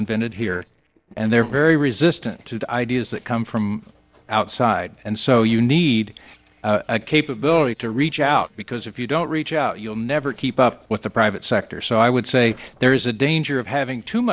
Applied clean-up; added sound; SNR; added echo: neural separator model SepFormer DNS4.